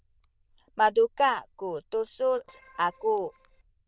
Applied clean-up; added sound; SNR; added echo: neural diffusion model UNIVERSE++.